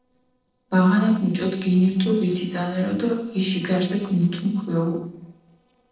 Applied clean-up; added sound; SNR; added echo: neural separator model SepFormer DNS4.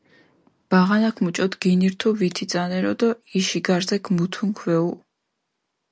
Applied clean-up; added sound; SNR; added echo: none; none; none; none.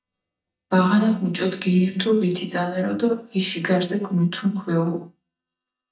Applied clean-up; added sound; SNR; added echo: neural mask model DeepFilterNet 3.